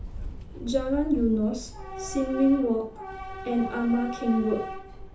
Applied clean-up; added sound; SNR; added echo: none; Subway, metro, underground / Train; 10 dB; reverberation time 0.7 s.